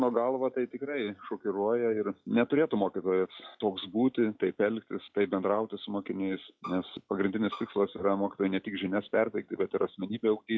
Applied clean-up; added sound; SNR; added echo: classical method log-MMSE.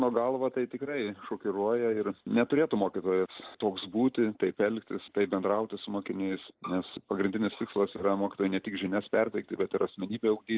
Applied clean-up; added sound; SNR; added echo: neural mask model Resemble Enhance denoiser.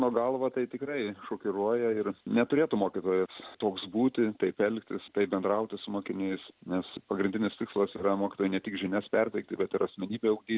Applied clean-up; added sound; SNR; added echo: none; none; none; none.